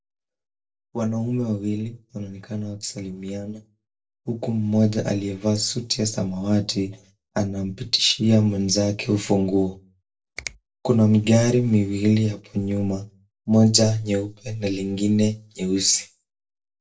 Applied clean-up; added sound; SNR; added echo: neural separator model SepFormer DNS4.